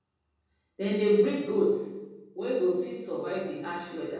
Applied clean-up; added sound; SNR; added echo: none; none; none; reverberation time 1.3 s.